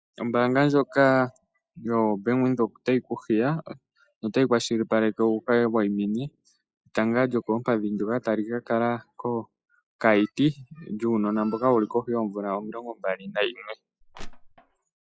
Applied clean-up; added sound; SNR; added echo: classical method log-MMSE.